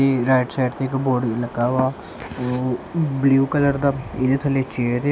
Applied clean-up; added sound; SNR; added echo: none; none; none; none.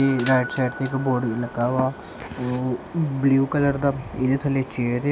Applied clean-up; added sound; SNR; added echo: none; Bell / Doorbell; 1 dB; none.